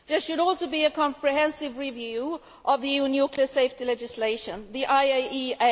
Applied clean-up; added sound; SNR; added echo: none; none; none; none.